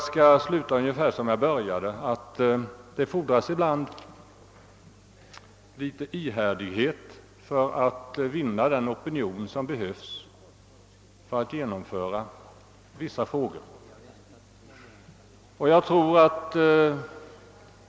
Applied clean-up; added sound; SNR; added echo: none; none; none; none.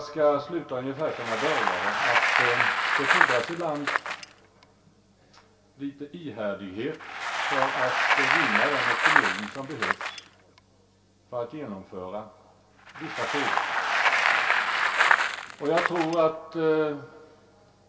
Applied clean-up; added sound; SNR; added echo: none; Bicycle; -4 dB; reverberation time 0.3 s.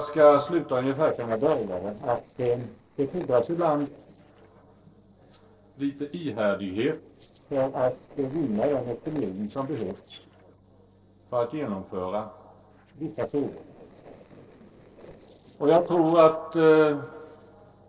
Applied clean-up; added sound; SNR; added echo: neural separator model SepFormer DNS4.